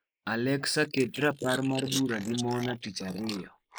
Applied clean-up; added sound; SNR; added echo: neural mask model Resemble Enhance denoiser.